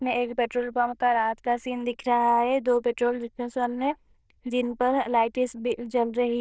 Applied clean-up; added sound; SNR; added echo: neural diffusion model UNIVERSE++.